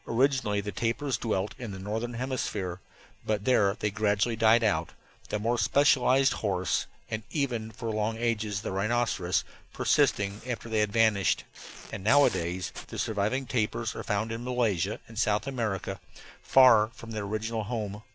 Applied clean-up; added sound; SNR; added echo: none; Packing tape, duct tape; 16 dB; none.